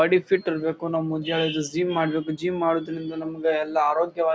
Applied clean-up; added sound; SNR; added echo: none; none; none; none.